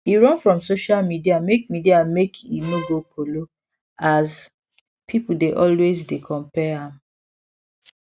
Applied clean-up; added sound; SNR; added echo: none; Bowed string instrument; 16 dB; none.